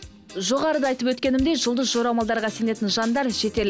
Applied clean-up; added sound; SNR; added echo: none; none; none; none.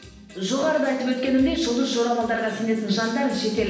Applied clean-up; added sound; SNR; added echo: none; none; none; reverberation time 0.9 s.